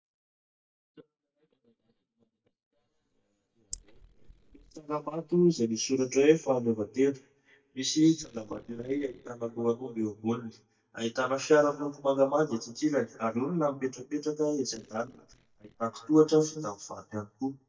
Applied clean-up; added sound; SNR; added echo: neural mask model DeepFilterNet 3.